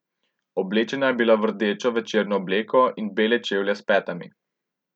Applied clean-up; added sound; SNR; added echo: none; none; none; none.